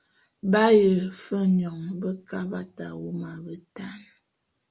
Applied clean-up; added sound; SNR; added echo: none; none; none; none.